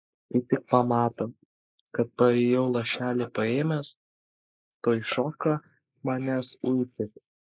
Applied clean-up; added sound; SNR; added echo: neural mask model Resemble Enhance denoiser.